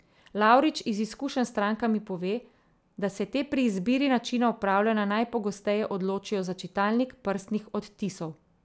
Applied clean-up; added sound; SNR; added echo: none; none; none; none.